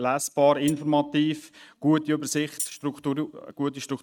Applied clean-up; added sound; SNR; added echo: neural mask model RNNoise.